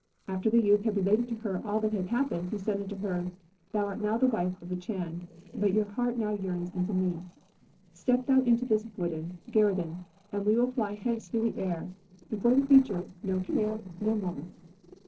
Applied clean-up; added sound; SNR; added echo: neural separator model SepFormer DNS4.